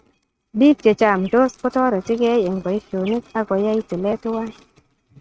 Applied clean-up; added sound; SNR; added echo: neural mask model RNNoise.